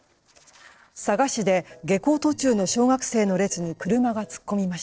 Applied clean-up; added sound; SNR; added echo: neural separator model SepFormer DNS4.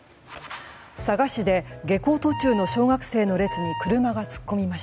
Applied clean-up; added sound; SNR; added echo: none; Wind instrument, woodwind instrument; 10 dB; none.